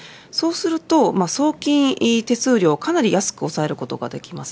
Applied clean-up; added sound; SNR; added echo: none; none; none; none.